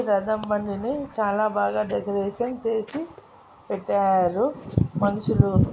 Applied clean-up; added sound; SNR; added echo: neural mask model Resemble Enhance denoiser.